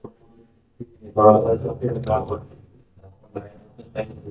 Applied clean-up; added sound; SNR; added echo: neural mask model DeepFilterNet 3.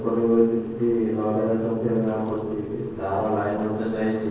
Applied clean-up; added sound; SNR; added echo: neural separator model SepFormer DNS4.